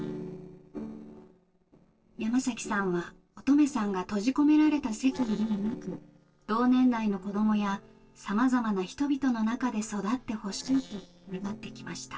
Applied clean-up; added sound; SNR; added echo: neural separator model SepFormer DNS4.